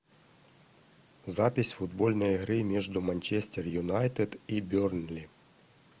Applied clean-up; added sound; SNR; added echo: none; none; none; none.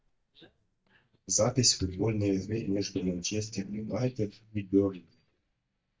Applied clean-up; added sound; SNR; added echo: neural mask model DeepFilterNet 3.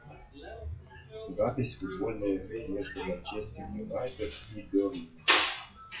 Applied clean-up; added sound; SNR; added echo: classical method WPE with log-MMSE.